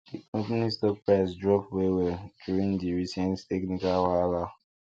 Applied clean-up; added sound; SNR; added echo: none; none; none; none.